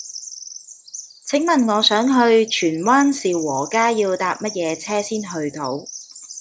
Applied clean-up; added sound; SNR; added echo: none; Bird vocalization, bird call, bird song; 17 dB; none.